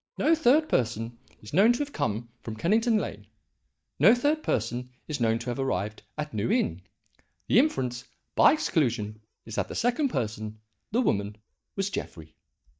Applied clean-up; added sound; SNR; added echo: neural mask model DeepFilterNet 3.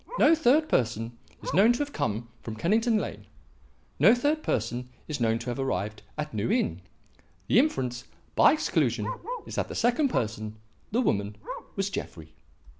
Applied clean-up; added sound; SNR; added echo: none; Bark; 17 dB; none.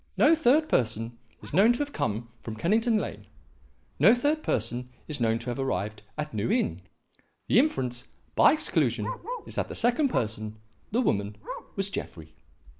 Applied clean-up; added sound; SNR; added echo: neural mask model Resemble Enhance denoiser.